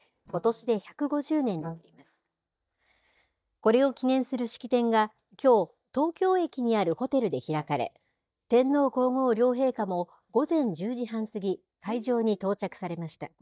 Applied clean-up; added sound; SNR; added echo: neural mask model DeepFilterNet 3.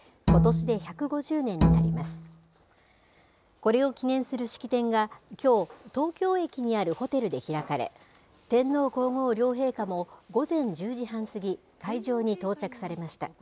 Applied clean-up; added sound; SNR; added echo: none; Bowed string instrument; -3 dB; none.